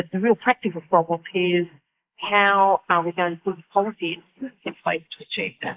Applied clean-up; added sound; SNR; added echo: neural mask model Resemble Enhance denoiser.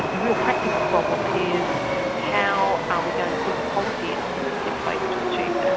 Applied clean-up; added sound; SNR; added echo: none; Chatter / Subway, metro, underground; -4 dB; none.